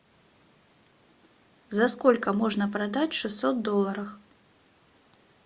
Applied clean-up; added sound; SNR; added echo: none; none; none; none.